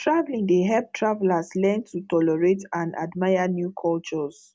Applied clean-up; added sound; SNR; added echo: none; none; none; none.